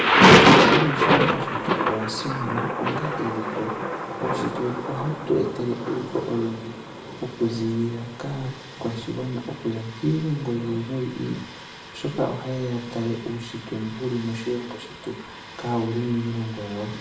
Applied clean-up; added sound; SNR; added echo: none; Thunder; -4 dB; reverberation time 0.6 s.